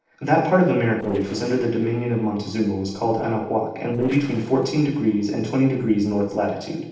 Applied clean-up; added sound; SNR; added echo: neural separator model SepFormer DNS4.